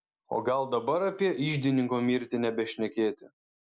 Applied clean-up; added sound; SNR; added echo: none; none; none; none.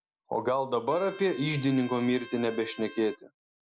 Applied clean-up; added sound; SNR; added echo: none; Trumpet; 19 dB; none.